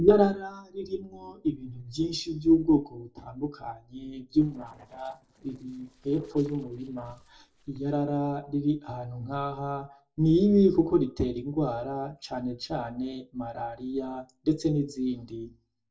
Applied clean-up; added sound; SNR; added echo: neural separator model SepFormer DNS4.